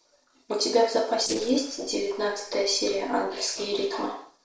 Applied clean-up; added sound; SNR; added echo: neural separator model SepFormer DNS4.